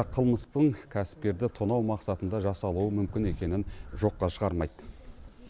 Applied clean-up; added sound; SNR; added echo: none; none; none; none.